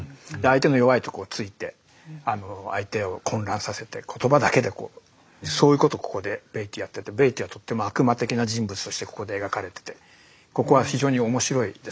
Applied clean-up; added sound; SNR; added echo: none; none; none; none.